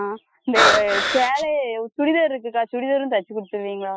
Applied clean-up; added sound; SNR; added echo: classical method Wiener filter.